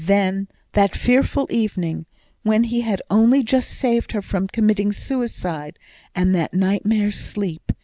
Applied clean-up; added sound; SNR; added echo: none; none; none; none.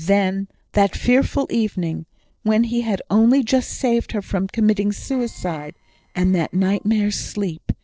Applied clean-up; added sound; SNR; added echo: neural separator model SepFormer DNS4.